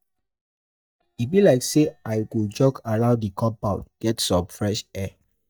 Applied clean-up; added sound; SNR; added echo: neural mask model DeepFilterNet 3.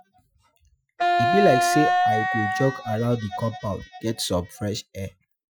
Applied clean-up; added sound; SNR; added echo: classical method Wiener filter.